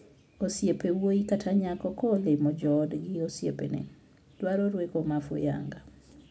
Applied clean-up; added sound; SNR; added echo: none; none; none; none.